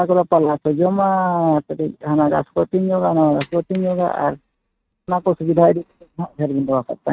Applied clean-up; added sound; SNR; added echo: neural mask model RNNoise.